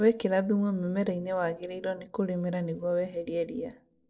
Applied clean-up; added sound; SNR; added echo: neural separator model SepFormer DNS4.